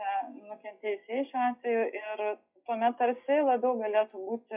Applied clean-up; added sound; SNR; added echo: classical method WPE with log-MMSE.